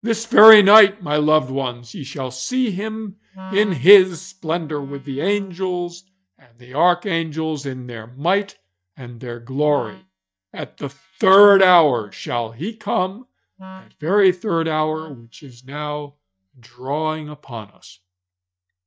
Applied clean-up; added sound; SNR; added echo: neural mask model DeepFilterNet 3.